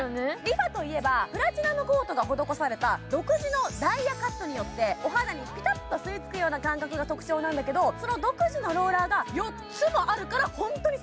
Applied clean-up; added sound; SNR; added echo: none; none; none; none.